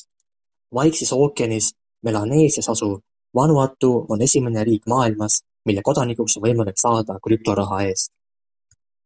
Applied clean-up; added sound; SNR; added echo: none; none; none; none.